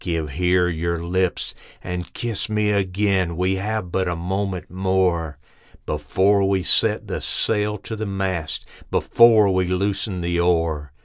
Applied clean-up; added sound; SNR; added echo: none; none; none; none.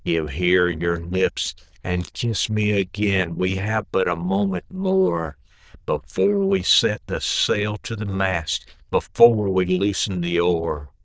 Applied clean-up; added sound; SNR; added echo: neural diffusion model UNIVERSE++.